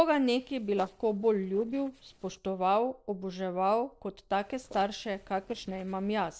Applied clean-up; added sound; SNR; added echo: neural separator model SepFormer DNS4.